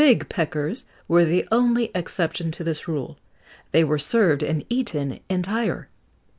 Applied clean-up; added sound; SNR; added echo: none; none; none; none.